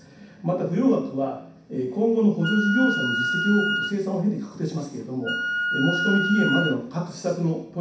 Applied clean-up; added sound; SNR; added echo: none; Wind instrument, woodwind instrument; 3 dB; reverberation time 0.6 s.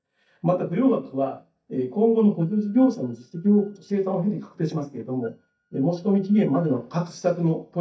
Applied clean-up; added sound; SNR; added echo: neural mask model DeepFilterNet 3.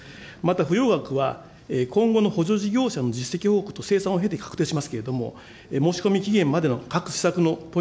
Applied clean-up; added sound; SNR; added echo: none; none; none; none.